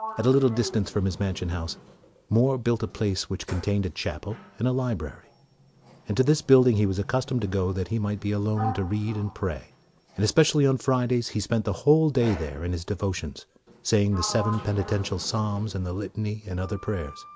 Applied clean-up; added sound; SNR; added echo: none; Sliding door; 17 dB; none.